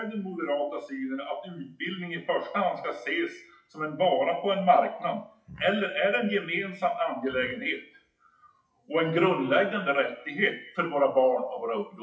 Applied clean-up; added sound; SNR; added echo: classical method WPE with log-MMSE.